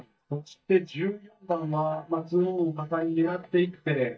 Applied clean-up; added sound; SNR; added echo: neural mask model DeepFilterNet 3.